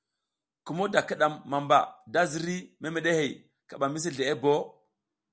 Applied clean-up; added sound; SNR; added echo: none; none; none; none.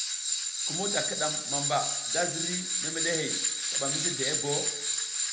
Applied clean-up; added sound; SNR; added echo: none; Tools; -5 dB; reverberation time 0.8 s.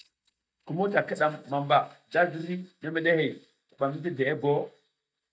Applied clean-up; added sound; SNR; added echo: neural mask model DeepFilterNet 3.